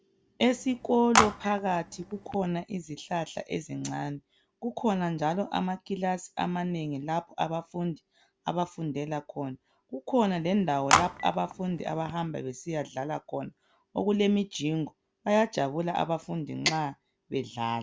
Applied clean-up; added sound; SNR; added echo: none; Telephone; 1 dB; none.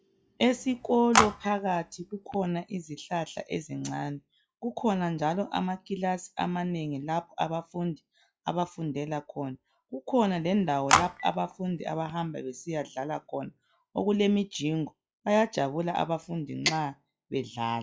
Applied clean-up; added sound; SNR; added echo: classical method log-MMSE.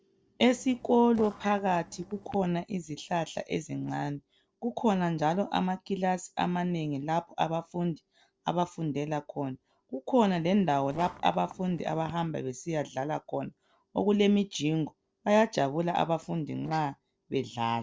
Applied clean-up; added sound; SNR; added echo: neural separator model SepFormer DNS4.